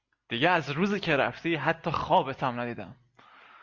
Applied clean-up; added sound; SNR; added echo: none; none; none; none.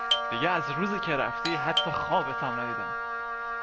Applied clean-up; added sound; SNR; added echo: none; Wind instrument, woodwind instrument + Doorbell; -1 dB; none.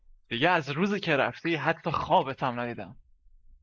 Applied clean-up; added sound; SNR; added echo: neural mask model Resemble Enhance denoiser.